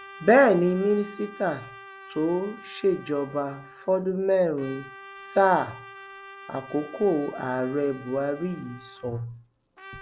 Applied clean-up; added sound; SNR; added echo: none; Trumpet; 19 dB; none.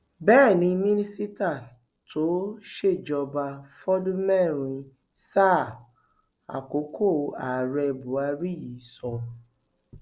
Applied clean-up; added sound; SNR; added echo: none; none; none; none.